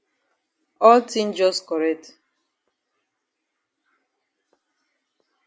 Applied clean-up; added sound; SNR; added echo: none; none; none; none.